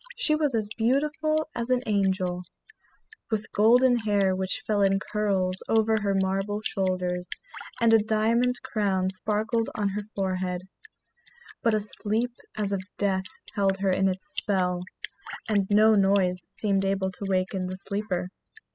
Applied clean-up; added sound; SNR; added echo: classical method spectral subtraction.